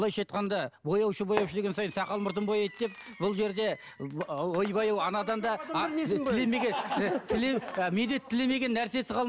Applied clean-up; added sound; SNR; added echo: none; Fireworks; 18 dB; none.